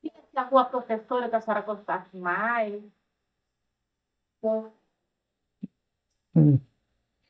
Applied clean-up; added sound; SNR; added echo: neural mask model DeepFilterNet 3.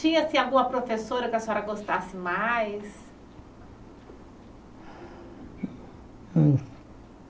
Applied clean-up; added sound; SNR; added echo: none; none; none; none.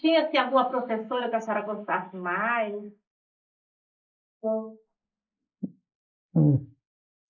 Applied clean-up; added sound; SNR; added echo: neural mask model Resemble Enhance denoiser.